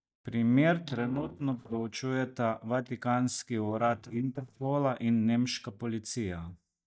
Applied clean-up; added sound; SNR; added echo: neural mask model DeepFilterNet 3.